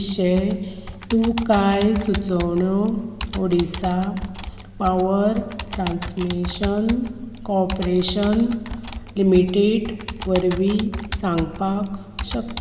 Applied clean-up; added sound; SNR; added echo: none; Computer keyboard; 10 dB; none.